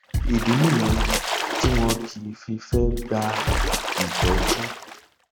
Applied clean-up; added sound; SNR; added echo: none; Drum kit + Splash, splatter; -2 dB; none.